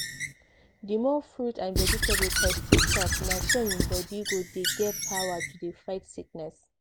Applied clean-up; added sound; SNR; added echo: none; Squeak / Writing; -3 dB; none.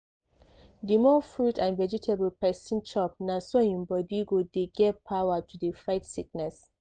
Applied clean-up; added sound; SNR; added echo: none; none; none; none.